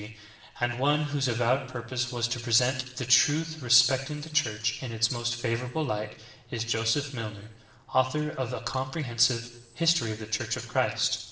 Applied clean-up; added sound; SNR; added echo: neural separator model SepFormer DNS4.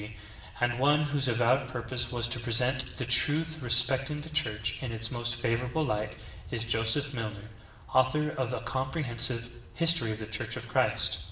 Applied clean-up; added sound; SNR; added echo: none; Wind; 19 dB; reverberation time 0.9 s.